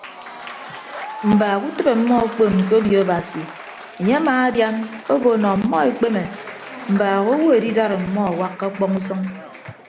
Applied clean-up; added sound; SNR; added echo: none; Applause / Crowd / Cheering; 15 dB; none.